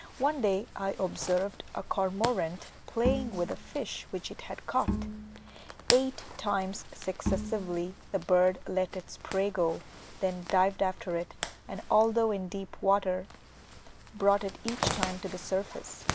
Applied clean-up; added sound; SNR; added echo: none; Bowed string instrument + Zipper (clothing); 8 dB; none.